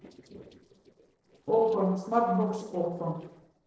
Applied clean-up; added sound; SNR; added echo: neural separator model SepFormer DNS4.